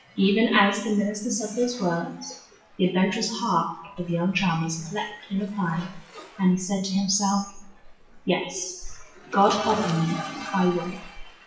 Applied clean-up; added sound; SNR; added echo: classical method WPE with log-MMSE.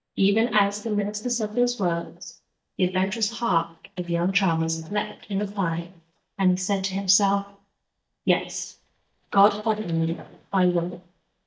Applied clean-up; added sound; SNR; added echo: neural mask model DeepFilterNet 3.